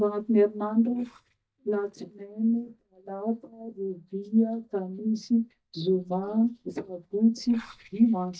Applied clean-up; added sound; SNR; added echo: neural mask model DeepFilterNet 3.